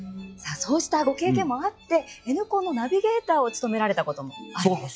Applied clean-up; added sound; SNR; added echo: classical method log-MMSE.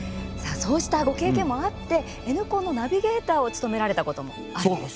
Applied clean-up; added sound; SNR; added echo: none; Gong; 12 dB; none.